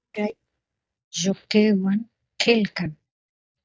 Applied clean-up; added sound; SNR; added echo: neural mask model DeepFilterNet 3.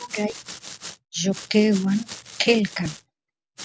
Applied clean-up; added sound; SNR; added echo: none; Domestic sounds, home sounds; 16 dB; none.